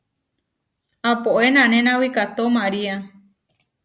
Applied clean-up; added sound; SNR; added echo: none; none; none; none.